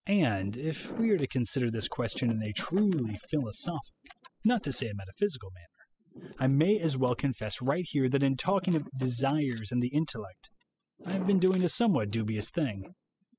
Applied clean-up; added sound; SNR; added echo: classical method spectral subtraction.